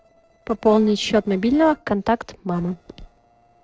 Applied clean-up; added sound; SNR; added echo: neural separator model SepFormer DNS4.